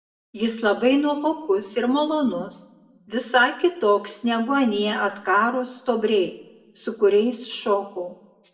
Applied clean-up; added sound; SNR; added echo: none; none; none; reverberation time 0.7 s.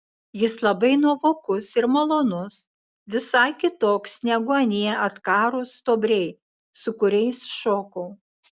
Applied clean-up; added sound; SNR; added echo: none; none; none; none.